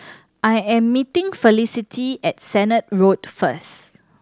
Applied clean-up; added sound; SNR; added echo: none; none; none; none.